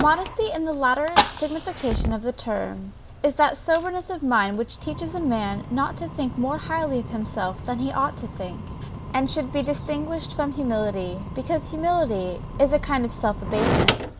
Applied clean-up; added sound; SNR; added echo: none; Fire; 5 dB; none.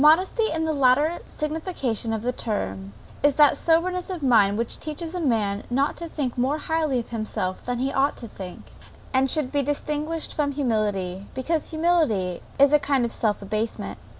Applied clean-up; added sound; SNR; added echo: none; none; none; none.